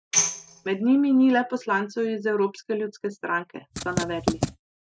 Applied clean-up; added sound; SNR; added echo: classical method Wiener filter.